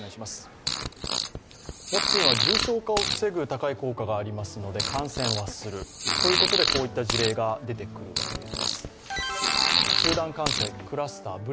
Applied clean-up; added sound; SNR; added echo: none; Fart; -2 dB; none.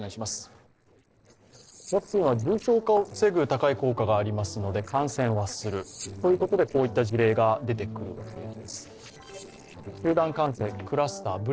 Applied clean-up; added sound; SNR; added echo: neural separator model SepFormer DNS4.